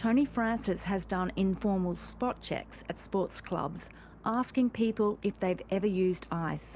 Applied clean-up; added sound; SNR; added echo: none; none; none; none.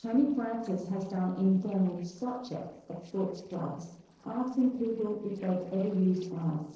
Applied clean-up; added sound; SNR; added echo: neural separator model SepFormer DNS4.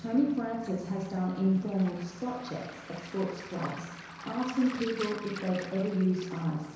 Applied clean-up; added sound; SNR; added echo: none; Waves, surf; 15 dB; reverberation time 1.0 s.